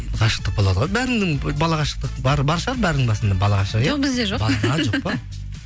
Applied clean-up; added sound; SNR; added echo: none; none; none; none.